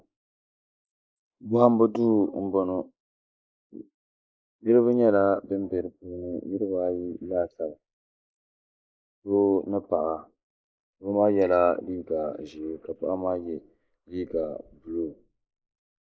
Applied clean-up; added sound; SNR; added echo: neural mask model Resemble Enhance denoiser.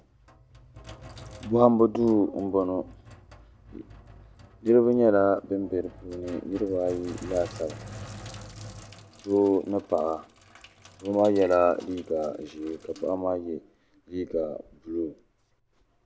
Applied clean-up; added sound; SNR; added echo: none; Sink (filling or washing); 20 dB; none.